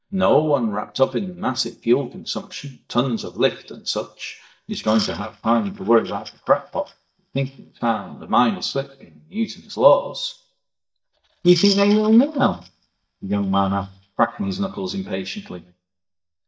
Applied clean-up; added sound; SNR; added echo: neural mask model DeepFilterNet 3.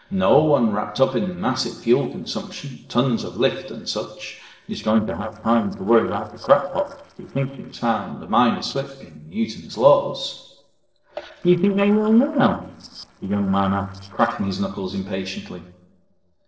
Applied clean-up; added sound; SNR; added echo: neural separator model SepFormer DNS4.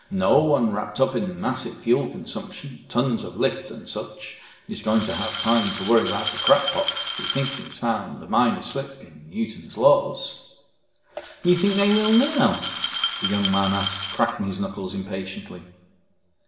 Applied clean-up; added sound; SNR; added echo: none; Glass; -3 dB; reverberation time 1.0 s.